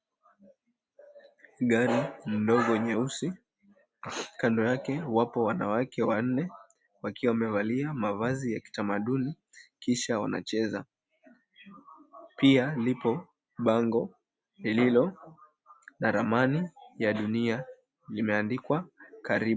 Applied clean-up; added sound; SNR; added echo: none; none; none; none.